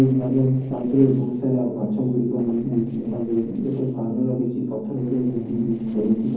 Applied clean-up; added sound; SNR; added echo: neural separator model SepFormer DNS4.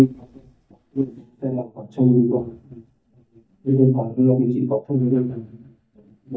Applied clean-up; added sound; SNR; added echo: neural mask model DeepFilterNet 3.